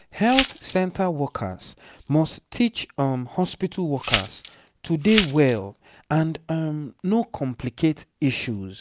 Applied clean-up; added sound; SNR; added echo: none; Glass; 6 dB; none.